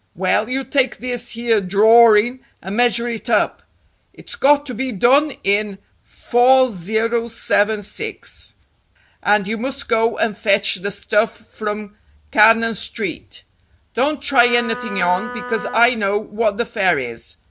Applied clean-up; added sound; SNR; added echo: none; Wind instrument, woodwind instrument; 11 dB; none.